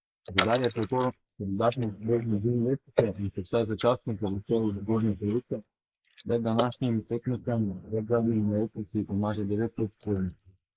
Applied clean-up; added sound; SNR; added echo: neural mask model Resemble Enhance denoiser.